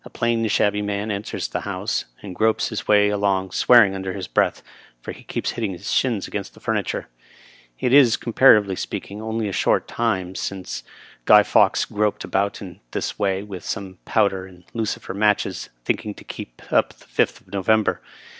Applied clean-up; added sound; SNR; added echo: none; none; none; none.